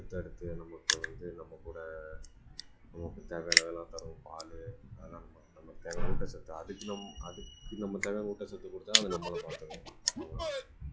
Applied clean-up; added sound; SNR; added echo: classical method log-MMSE.